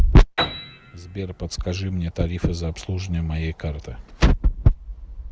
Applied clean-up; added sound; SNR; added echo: none; Piano; 16 dB; none.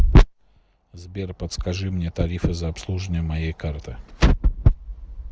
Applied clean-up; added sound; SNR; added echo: none; none; none; none.